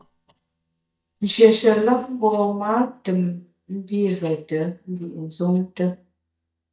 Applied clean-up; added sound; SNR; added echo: neural mask model DeepFilterNet 3.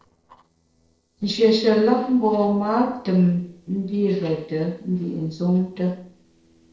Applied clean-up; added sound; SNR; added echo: neural separator model SepFormer DNS4.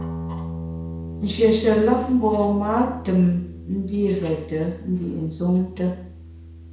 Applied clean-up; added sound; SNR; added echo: none; Guitar; 12 dB; reverberation time 0.5 s.